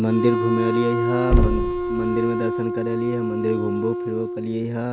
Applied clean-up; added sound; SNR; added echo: none; Wind instrument, woodwind instrument + Knock; -1 dB; none.